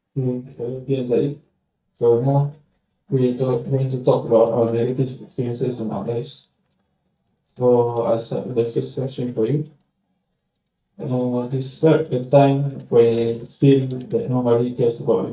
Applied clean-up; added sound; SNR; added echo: neural mask model DeepFilterNet 3.